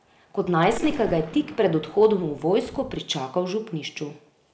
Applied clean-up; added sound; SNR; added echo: neural mask model Resemble Enhance denoiser.